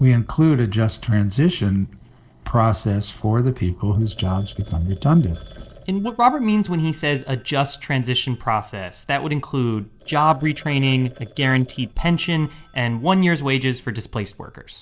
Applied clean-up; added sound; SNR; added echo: neural separator model SepFormer DNS4.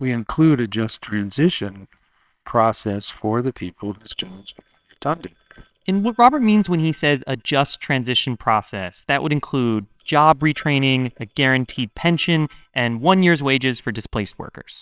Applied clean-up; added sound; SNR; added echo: neural separator model SepFormer WHAMR!.